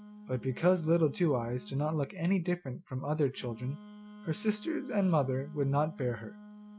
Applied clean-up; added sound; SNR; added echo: none; Wind instrument, woodwind instrument; 18 dB; none.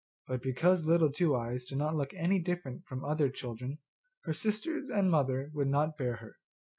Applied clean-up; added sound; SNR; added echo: none; none; none; none.